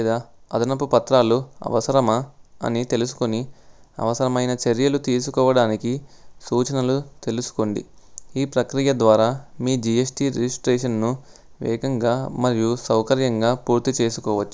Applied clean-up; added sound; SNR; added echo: none; none; none; none.